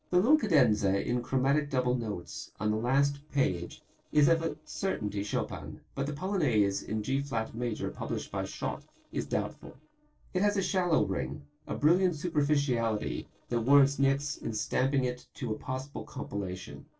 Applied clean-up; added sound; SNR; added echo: neural separator model SepFormer DNS4.